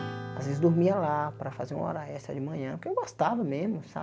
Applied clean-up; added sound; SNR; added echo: none; Acoustic guitar / Strum; 14 dB; none.